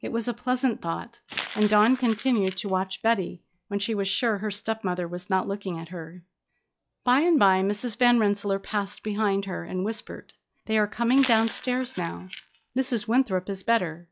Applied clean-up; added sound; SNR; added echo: classical method log-MMSE.